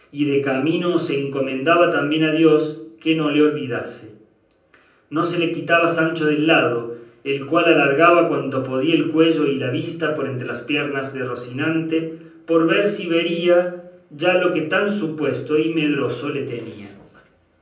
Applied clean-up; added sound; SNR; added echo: none; none; none; reverberation time 0.6 s.